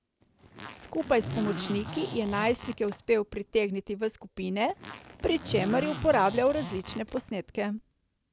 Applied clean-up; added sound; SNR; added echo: none; Zipper (clothing); 11 dB; none.